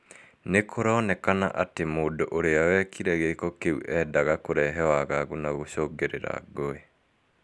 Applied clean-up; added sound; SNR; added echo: none; none; none; none.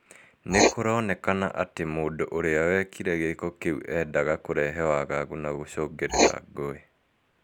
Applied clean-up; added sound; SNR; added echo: none; Writing; 4 dB; none.